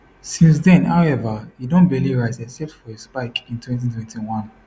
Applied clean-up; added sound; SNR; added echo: none; none; none; none.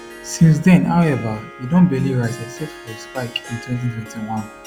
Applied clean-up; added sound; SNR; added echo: none; Harp; 18 dB; none.